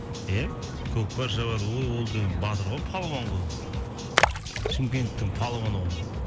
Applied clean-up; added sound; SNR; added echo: none; Splash, splatter; 3 dB; none.